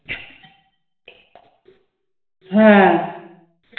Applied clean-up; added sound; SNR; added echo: none; none; none; reverberation time 0.9 s.